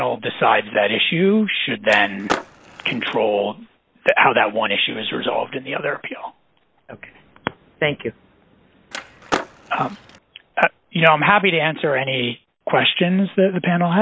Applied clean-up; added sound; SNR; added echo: none; Skateboard; 9 dB; none.